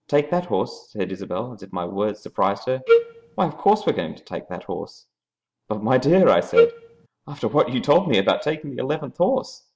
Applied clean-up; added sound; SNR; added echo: none; Wind instrument, woodwind instrument; -4 dB; none.